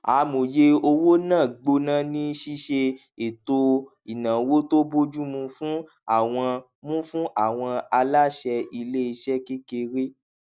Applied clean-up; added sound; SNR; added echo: none; none; none; none.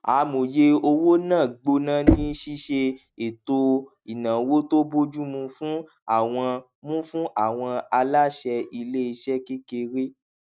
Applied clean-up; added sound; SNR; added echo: neural mask model RNNoise.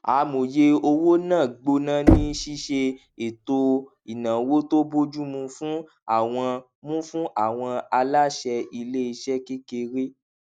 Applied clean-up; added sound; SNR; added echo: none; Knock; 1 dB; none.